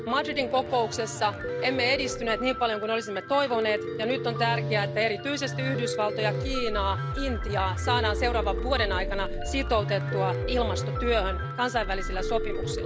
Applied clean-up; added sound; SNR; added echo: none; Musical instrument + Piano; 2 dB; none.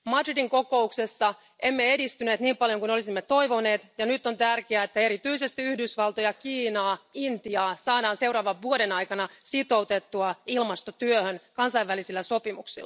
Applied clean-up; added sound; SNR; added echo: none; none; none; none.